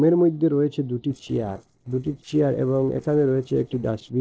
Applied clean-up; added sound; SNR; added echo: neural separator model SepFormer DNS4.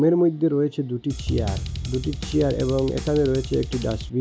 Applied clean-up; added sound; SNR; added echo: none; Drum kit + Bowed string instrument; 7 dB; none.